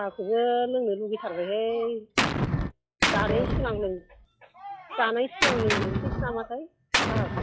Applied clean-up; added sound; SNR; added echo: classical method log-MMSE.